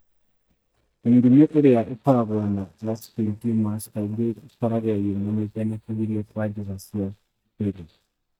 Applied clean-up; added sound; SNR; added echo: neural mask model DeepFilterNet 3.